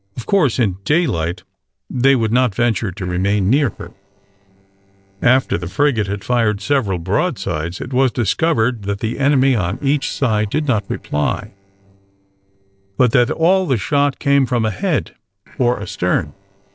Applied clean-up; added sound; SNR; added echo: neural separator model SepFormer DNS4.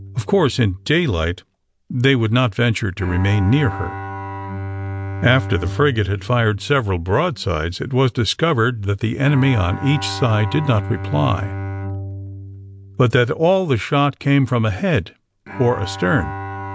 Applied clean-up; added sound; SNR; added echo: none; Bowed string instrument; 11 dB; none.